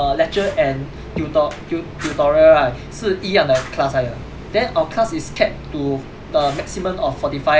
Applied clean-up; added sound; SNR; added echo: none; Fire; 14 dB; none.